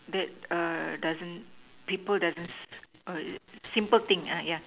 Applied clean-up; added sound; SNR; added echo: none; none; none; none.